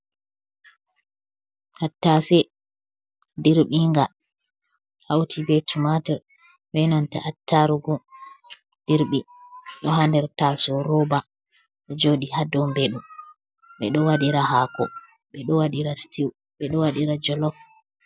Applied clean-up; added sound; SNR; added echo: none; none; none; none.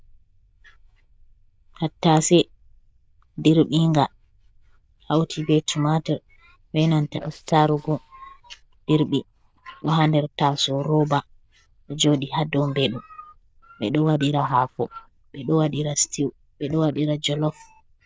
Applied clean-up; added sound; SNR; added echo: neural diffusion model UNIVERSE++.